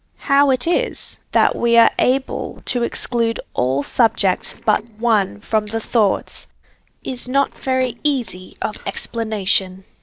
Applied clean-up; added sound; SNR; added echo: neural separator model SepFormer DNS4.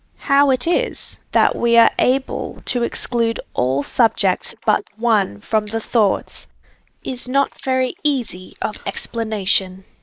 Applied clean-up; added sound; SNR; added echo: neural mask model Resemble Enhance denoiser.